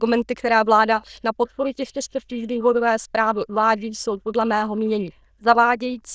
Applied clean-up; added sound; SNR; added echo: neural diffusion model UNIVERSE++.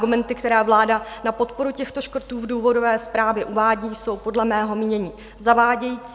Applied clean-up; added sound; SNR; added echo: none; none; none; none.